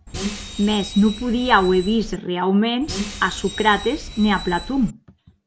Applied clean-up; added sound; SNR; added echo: none; Bus; 11 dB; none.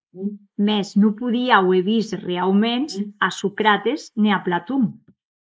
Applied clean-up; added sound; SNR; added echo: neural mask model Resemble Enhance denoiser.